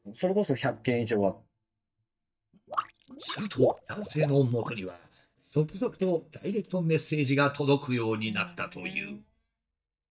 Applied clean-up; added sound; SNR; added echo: neural mask model DeepFilterNet 3.